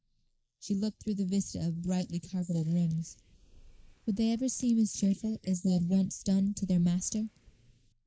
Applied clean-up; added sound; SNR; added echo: neural mask model Resemble Enhance denoiser.